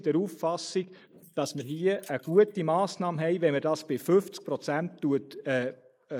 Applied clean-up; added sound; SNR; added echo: neural mask model Resemble Enhance denoiser.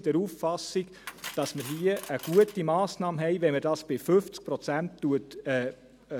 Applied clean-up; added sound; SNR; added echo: none; Cutlery, silverware; 18 dB; none.